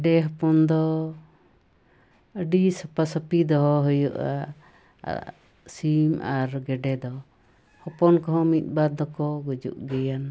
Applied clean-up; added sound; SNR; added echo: none; none; none; none.